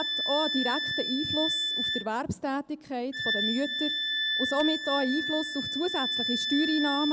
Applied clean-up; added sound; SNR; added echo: none; Wind instrument, woodwind instrument; 1 dB; none.